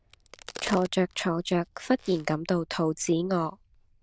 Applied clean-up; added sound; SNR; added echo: neural diffusion model UNIVERSE++.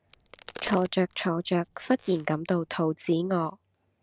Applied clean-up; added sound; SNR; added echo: none; Crack; 17 dB; none.